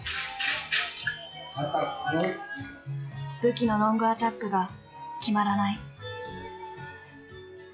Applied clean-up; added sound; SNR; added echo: classical method log-MMSE.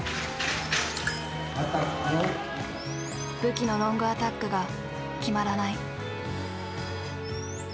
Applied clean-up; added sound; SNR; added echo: none; Dishes, pots, and pans + Chirp, tweet; 17 dB; none.